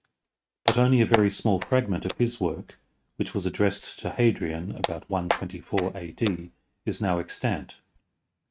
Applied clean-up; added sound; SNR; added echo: neural mask model RNNoise.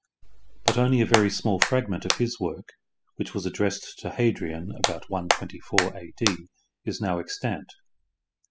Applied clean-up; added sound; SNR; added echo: classical method spectral subtraction.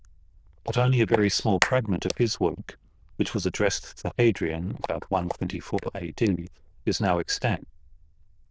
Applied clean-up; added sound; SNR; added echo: neural diffusion model UNIVERSE++.